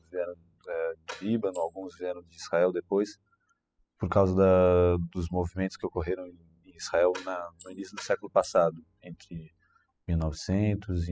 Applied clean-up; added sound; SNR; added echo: classical method spectral subtraction.